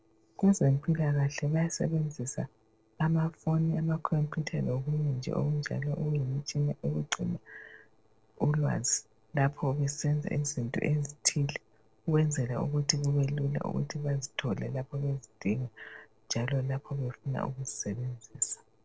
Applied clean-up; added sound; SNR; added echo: neural separator model SepFormer DNS4.